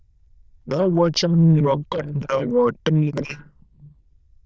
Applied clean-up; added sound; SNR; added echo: neural diffusion model UNIVERSE++.